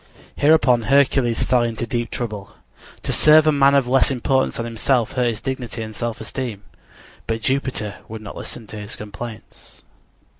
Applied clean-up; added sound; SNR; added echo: none; none; none; none.